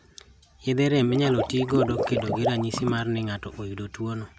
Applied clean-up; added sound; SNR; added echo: none; Water / Liquid; 5 dB; none.